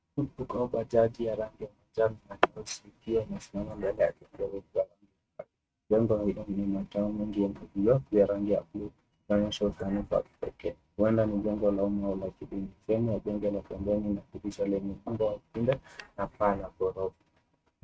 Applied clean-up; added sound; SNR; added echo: neural mask model RNNoise.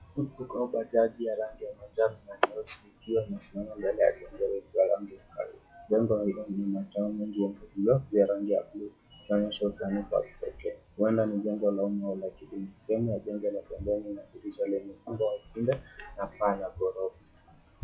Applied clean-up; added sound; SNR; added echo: classical method log-MMSE.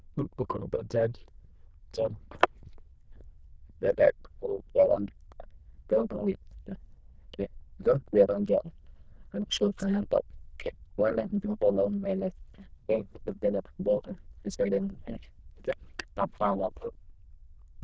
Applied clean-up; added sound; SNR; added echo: neural diffusion model UNIVERSE++.